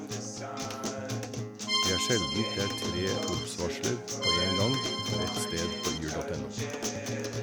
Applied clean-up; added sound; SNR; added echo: none; Accordion + Acoustic guitar; -3 dB; none.